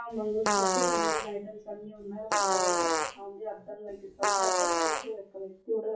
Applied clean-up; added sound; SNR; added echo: classical method WPE with log-MMSE.